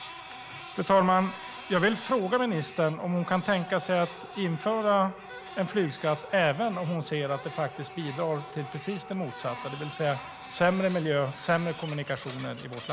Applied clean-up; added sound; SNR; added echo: none; Printer; 15 dB; none.